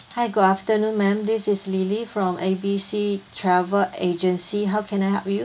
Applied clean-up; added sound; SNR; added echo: none; none; none; none.